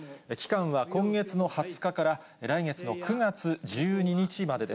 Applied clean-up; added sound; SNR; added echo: none; none; none; none.